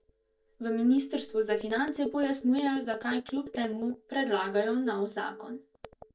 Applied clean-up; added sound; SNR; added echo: neural mask model DeepFilterNet 3.